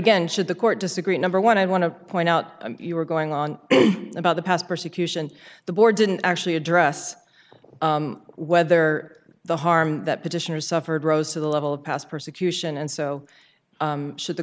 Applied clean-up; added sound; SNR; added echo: none; none; none; none.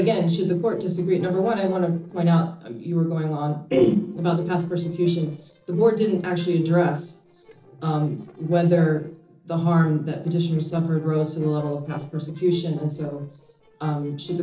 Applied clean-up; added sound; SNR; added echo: neural separator model SepFormer DNS4.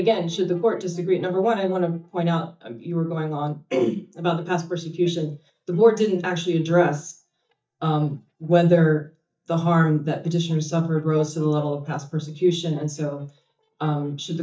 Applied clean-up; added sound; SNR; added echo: neural mask model DeepFilterNet 3.